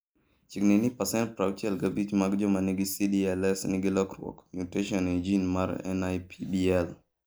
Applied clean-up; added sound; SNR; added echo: neural mask model Resemble Enhance denoiser.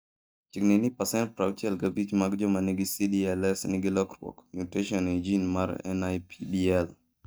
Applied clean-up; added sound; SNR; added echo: neural mask model DeepFilterNet 3.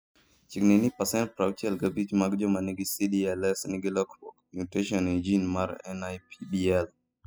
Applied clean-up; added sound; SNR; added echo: classical method spectral subtraction.